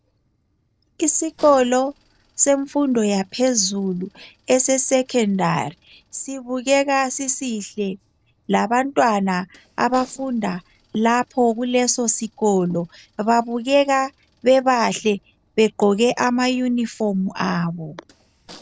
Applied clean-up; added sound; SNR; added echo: neural separator model SepFormer DNS4.